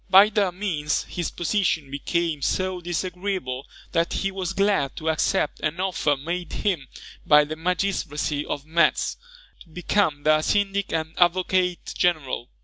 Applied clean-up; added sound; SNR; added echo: none; none; none; none.